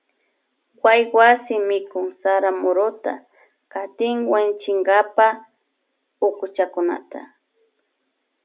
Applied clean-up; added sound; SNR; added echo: none; none; none; none.